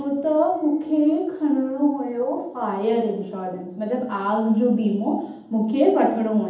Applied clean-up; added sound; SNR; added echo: none; none; none; reverberation time 0.8 s.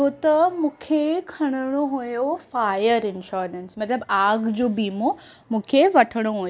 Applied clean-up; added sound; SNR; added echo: none; none; none; none.